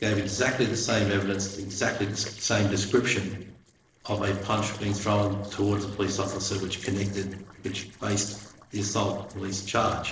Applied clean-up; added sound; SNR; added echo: neural separator model SepFormer DNS4.